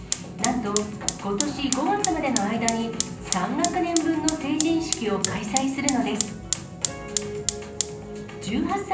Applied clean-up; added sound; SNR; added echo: none; Fire; 5 dB; reverberation time 0.6 s.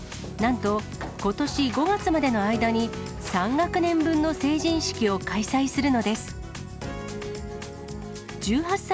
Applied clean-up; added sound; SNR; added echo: none; none; none; none.